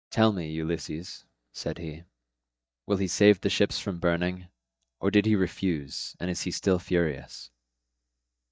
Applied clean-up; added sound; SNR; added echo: neural mask model DeepFilterNet 3.